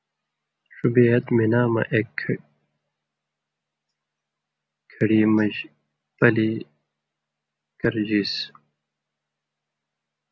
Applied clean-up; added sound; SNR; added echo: none; none; none; none.